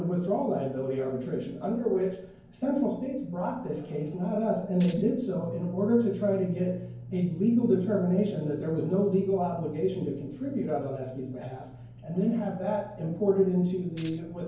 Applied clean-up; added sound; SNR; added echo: none; Tambourine; 4 dB; reverberation time 0.9 s.